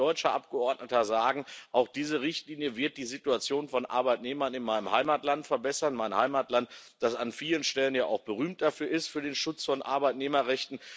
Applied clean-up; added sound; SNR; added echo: none; none; none; none.